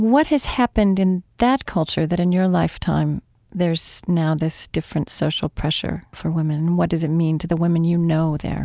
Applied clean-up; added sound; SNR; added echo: none; none; none; none.